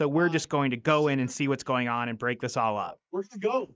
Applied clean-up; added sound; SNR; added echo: neural mask model Resemble Enhance denoiser.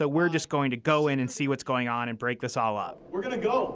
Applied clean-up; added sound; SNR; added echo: none; none; none; none.